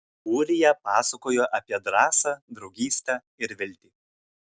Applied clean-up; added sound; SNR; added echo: none; none; none; none.